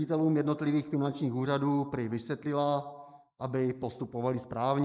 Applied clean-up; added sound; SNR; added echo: neural mask model Resemble Enhance denoiser.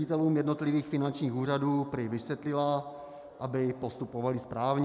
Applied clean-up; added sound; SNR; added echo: none; none; none; none.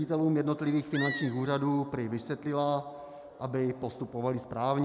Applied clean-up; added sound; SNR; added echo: none; Animal; 10 dB; none.